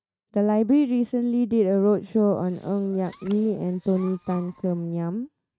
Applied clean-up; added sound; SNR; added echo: neural mask model RNNoise.